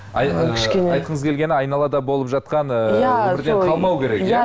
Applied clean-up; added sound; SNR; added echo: none; none; none; none.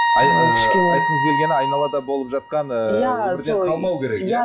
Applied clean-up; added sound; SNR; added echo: classical method log-MMSE.